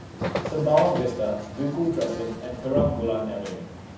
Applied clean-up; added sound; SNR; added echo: none; Buzz; 7 dB; reverberation time 0.7 s.